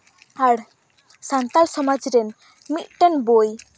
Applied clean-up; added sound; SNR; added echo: none; none; none; none.